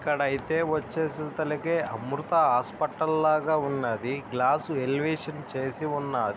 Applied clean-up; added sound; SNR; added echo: none; none; none; none.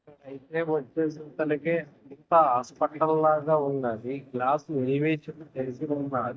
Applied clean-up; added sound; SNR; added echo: neural mask model DeepFilterNet 3.